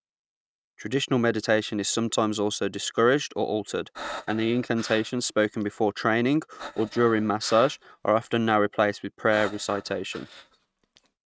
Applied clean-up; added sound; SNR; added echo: neural mask model RNNoise.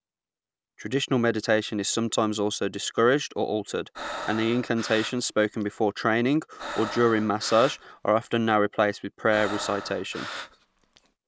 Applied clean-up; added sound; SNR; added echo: none; Breathing; 12 dB; none.